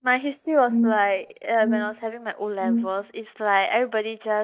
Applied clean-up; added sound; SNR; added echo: neural mask model DeepFilterNet 3.